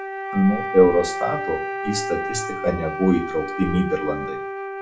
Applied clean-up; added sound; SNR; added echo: none; Wind instrument, woodwind instrument; 6 dB; reverberation time 0.3 s.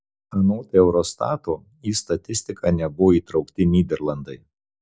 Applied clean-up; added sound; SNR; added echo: none; none; none; none.